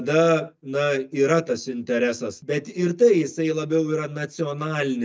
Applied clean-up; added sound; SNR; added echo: none; none; none; none.